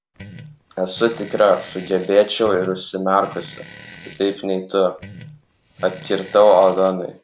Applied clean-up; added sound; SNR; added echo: none; Fart; 19 dB; none.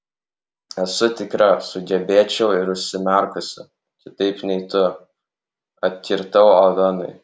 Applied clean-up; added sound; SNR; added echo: none; none; none; none.